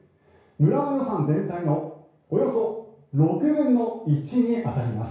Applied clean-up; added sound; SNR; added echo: none; none; none; reverberation time 0.6 s.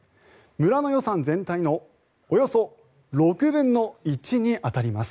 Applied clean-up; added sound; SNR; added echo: none; none; none; none.